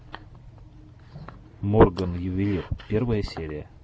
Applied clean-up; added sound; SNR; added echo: none; none; none; none.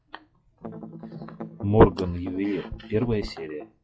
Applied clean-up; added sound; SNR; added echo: classical method log-MMSE.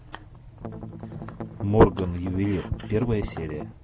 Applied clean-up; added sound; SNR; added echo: none; Strum; 11 dB; none.